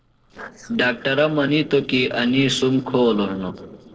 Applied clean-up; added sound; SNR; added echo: neural separator model SepFormer DNS4.